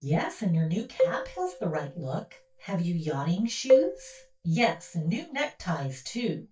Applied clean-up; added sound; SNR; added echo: neural mask model DeepFilterNet 3.